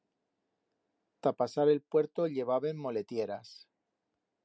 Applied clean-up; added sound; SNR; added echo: none; none; none; none.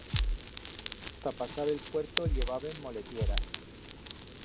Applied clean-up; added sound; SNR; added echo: none; Bass drum + Crackle; -4 dB; none.